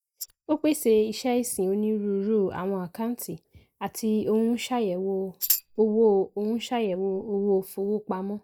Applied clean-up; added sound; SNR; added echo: neural mask model DeepFilterNet 3.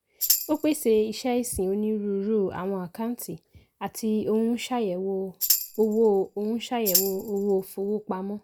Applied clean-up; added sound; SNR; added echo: none; Tambourine; 4 dB; none.